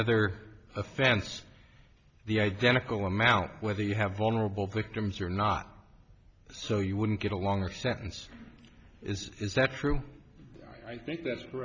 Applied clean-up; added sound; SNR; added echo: none; none; none; none.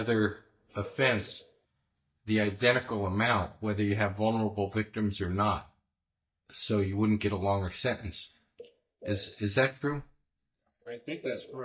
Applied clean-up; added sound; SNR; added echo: neural mask model DeepFilterNet 3.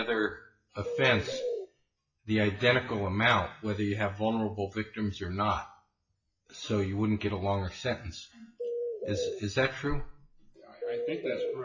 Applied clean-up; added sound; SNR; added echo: classical method WPE with log-MMSE.